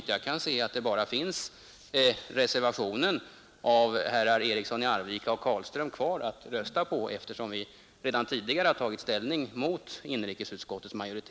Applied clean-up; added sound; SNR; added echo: none; none; none; none.